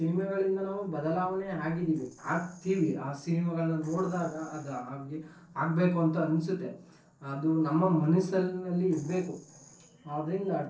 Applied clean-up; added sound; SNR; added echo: neural separator model SepFormer DNS4.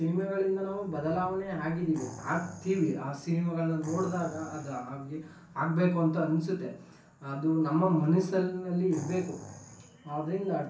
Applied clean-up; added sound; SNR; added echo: none; Animal; 17 dB; reverberation time 0.6 s.